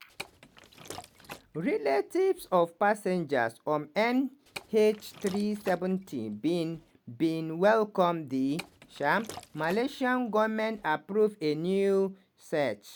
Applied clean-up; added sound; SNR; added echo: none; Liquid; 19 dB; none.